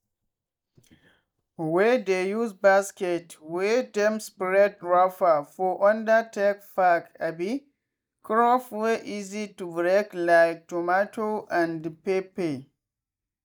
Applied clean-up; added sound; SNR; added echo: neural mask model DeepFilterNet 3.